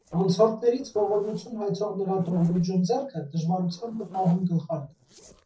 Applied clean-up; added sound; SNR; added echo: neural separator model SepFormer DNS4.